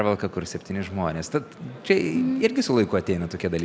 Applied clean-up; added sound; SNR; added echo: none; none; none; none.